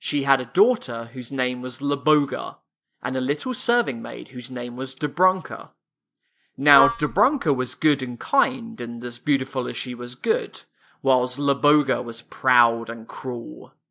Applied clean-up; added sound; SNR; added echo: neural mask model DeepFilterNet 3.